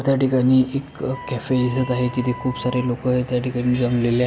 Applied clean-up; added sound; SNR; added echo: none; Wind instrument, woodwind instrument; 19 dB; none.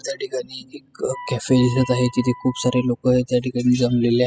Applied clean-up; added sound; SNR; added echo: classical method spectral subtraction.